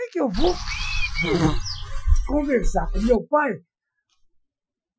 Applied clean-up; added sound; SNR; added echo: classical method Wiener filter.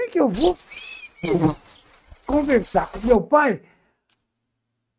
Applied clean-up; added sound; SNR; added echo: neural mask model RNNoise.